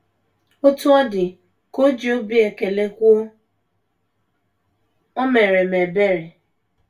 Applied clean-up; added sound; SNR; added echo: none; none; none; reverberation time 0.2 s.